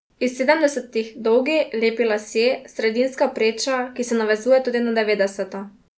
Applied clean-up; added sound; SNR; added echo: none; none; none; none.